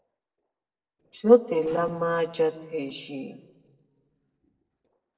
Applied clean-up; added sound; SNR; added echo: neural separator model SepFormer DNS4.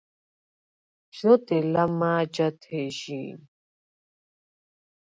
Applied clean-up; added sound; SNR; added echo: none; none; none; none.